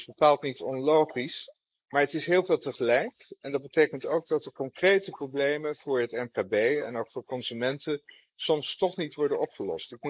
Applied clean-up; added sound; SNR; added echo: neural mask model Resemble Enhance denoiser.